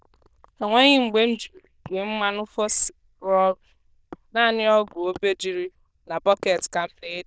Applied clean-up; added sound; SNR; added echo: neural diffusion model UNIVERSE++.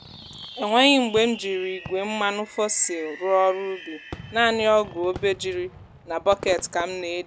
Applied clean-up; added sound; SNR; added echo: none; Fireworks; 16 dB; none.